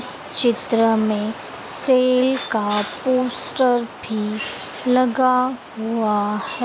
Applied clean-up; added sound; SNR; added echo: none; none; none; none.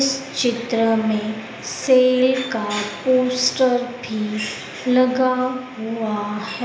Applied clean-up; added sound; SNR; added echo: none; none; none; reverberation time 0.8 s.